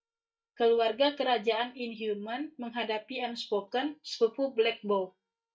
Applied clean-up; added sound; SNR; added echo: neural mask model DeepFilterNet 3.